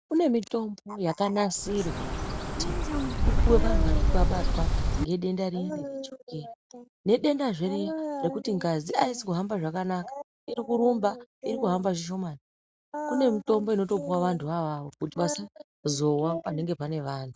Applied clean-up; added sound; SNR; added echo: none; Bird; -5 dB; none.